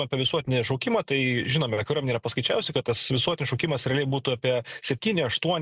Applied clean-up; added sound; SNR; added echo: neural mask model Resemble Enhance denoiser.